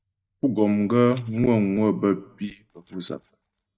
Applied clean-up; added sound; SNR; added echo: neural mask model DeepFilterNet 3.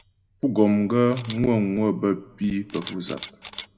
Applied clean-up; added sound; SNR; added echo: none; Camera; 18 dB; reverberation time 1.1 s.